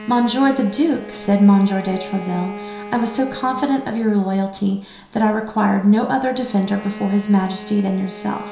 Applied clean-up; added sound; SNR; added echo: none; Bowed string instrument; 16 dB; reverberation time 0.7 s.